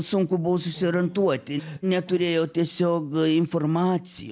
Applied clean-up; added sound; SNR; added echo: none; none; none; none.